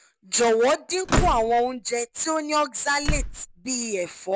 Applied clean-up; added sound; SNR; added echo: none; Slam + Slam / Microwave oven; 4 dB; none.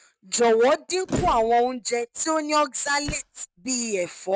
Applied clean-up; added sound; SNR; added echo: neural mask model RNNoise.